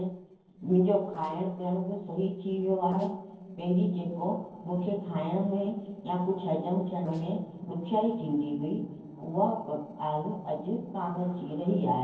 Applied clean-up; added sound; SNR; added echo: neural separator model SepFormer DNS4.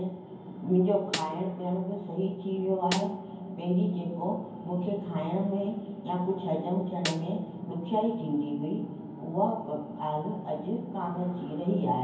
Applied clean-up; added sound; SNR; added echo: none; Snare drum; 9 dB; reverberation time 0.9 s.